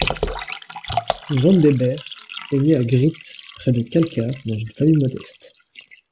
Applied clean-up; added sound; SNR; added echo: none; Liquid; 10 dB; none.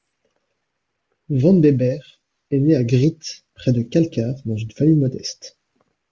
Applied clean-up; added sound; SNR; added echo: none; none; none; none.